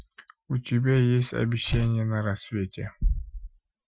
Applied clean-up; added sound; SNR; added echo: classical method Wiener filter.